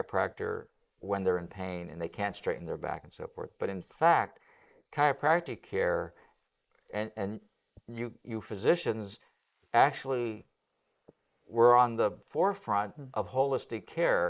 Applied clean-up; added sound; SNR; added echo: neural mask model Resemble Enhance denoiser.